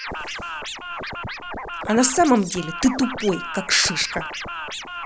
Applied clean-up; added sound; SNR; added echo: none; Scratching (performance technique); 8 dB; none.